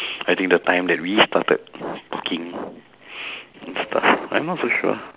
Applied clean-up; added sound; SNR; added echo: none; none; none; none.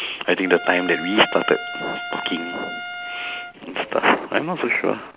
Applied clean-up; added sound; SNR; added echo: none; Trumpet; 9 dB; none.